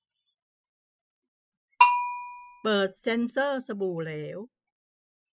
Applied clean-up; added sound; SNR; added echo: classical method spectral subtraction.